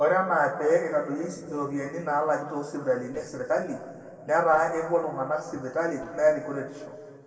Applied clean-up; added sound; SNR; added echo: neural separator model SepFormer DNS4.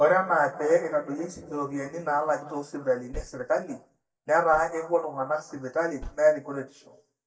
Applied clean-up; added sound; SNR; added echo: neural mask model DeepFilterNet 3.